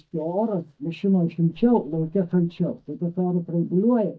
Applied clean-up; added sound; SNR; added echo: neural mask model DeepFilterNet 3.